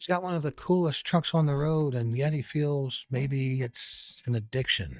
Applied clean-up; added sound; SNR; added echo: neural mask model DeepFilterNet 3.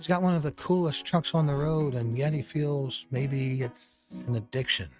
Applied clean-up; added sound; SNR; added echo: neural mask model RNNoise.